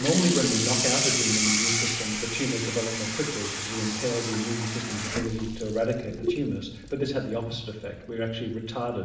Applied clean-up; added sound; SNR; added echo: none; Sink (filling or washing) / Water tap, faucet; 1 dB; reverberation time 0.9 s.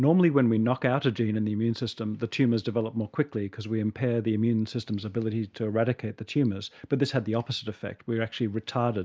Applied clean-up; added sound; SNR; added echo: none; none; none; none.